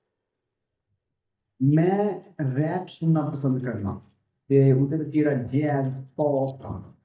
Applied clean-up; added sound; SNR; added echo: neural mask model DeepFilterNet 3.